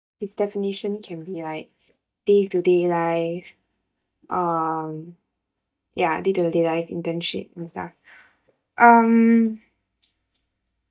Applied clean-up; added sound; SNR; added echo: neural mask model DeepFilterNet 3.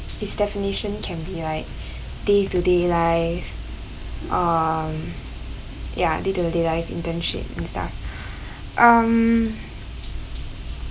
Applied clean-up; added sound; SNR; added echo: none; none; none; none.